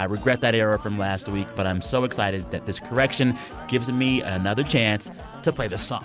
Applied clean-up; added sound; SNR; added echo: none; none; none; none.